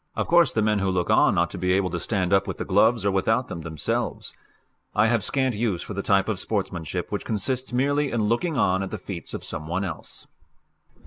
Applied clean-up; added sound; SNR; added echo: none; none; none; none.